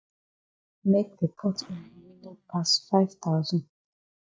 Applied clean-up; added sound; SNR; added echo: neural mask model DeepFilterNet 3.